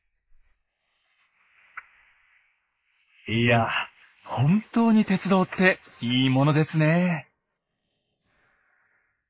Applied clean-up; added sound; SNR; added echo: neural mask model Resemble Enhance denoiser.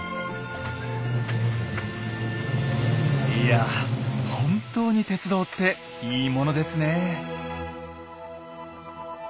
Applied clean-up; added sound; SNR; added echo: none; none; none; none.